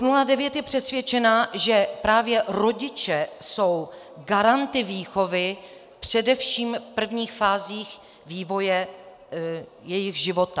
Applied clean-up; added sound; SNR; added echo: none; none; none; none.